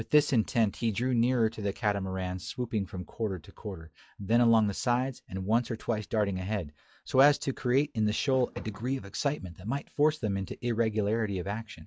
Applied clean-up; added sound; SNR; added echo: classical method log-MMSE.